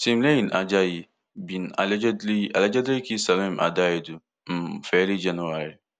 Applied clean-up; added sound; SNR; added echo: none; none; none; none.